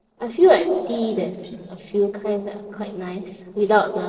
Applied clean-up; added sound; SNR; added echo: neural separator model SepFormer DNS4.